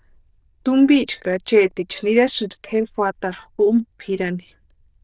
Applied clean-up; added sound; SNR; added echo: neural diffusion model UNIVERSE++.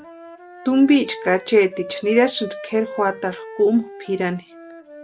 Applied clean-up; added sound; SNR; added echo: none; Wind instrument, woodwind instrument; 16 dB; none.